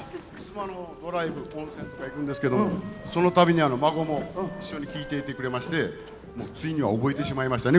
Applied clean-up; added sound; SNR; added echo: none; Wind instrument, woodwind instrument + Boat, Water vehicle; 13 dB; none.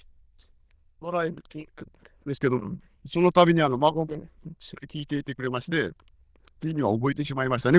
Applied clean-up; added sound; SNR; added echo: neural diffusion model UNIVERSE++.